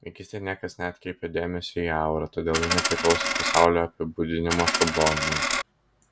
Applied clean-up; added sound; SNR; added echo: none; Coin (dropping); -1 dB; none.